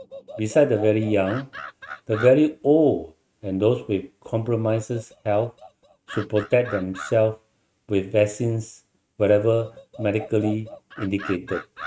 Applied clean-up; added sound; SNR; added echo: neural mask model RNNoise.